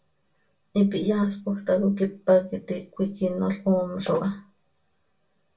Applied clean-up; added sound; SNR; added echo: none; none; none; reverberation time 0.2 s.